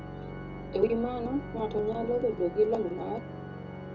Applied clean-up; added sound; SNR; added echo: none; Organ; 9 dB; reverberation time 0.2 s.